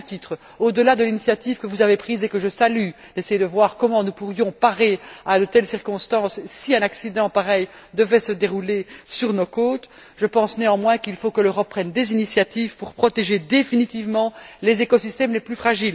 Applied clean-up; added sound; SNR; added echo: none; none; none; none.